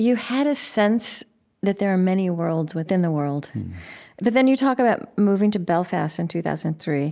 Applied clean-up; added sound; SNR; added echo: none; none; none; none.